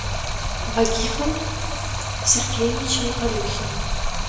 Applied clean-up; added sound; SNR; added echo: none; Stream; -1 dB; reverberation time 0.9 s.